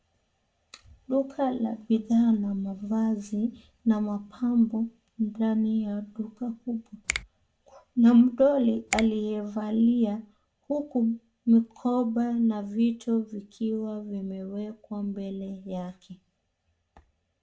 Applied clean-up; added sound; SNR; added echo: none; Finger snapping; 12 dB; reverberation time 0.3 s.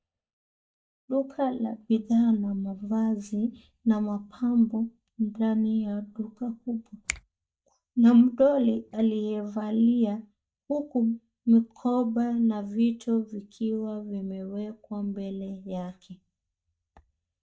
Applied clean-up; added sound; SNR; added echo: neural mask model DeepFilterNet 3.